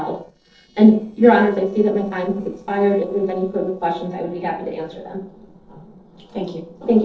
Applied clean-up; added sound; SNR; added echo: neural separator model SepFormer DNS4.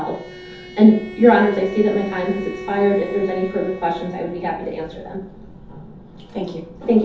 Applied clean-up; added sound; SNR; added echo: none; Bowed string instrument; 16 dB; reverberation time 0.5 s.